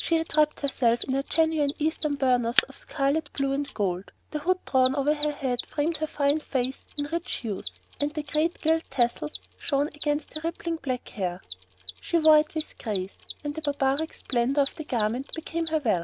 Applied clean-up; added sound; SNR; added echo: none; Mechanisms; 11 dB; none.